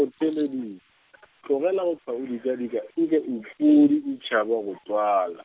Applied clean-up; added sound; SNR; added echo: none; none; none; none.